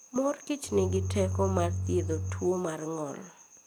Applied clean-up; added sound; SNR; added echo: none; Bowed string instrument; 2 dB; none.